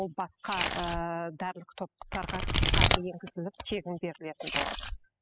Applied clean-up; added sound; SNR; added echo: classical method spectral subtraction.